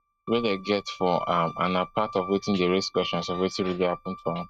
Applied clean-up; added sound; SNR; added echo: neural mask model RNNoise.